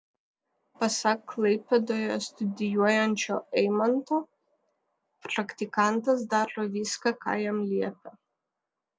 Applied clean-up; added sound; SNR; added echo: none; none; none; none.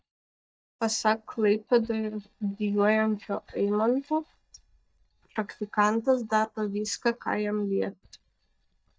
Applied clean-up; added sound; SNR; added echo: neural mask model DeepFilterNet 3.